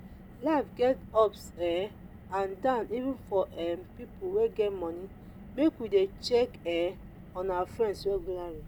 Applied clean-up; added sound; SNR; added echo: none; Car; 16 dB; none.